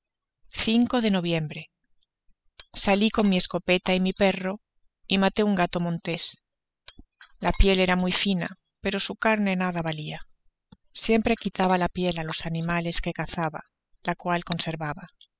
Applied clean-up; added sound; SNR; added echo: classical method spectral subtraction.